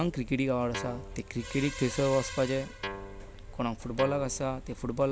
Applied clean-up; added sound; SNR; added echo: none; Guitar; 12 dB; none.